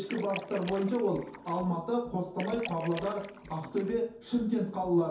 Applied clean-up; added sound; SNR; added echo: none; Splash, splatter; 14 dB; reverberation time 0.6 s.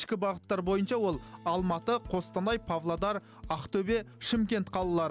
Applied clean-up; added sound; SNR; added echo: none; none; none; none.